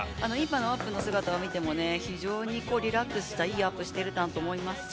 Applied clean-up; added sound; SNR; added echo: none; Bird; 14 dB; none.